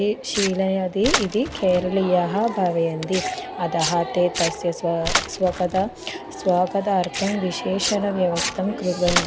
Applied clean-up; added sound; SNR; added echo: none; Tearing; 8 dB; none.